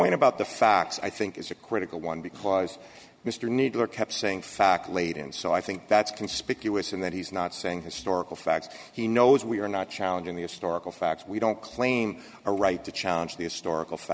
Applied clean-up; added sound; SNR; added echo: none; none; none; none.